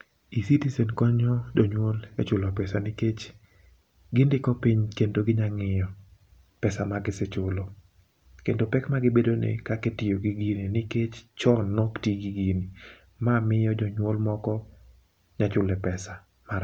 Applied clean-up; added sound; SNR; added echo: none; none; none; none.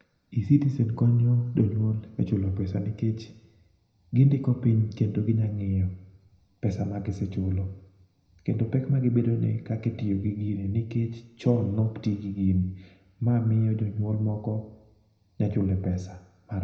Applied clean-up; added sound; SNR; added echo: none; none; none; reverberation time 0.7 s.